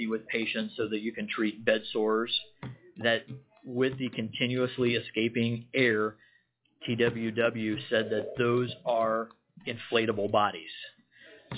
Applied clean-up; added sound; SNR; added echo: classical method log-MMSE.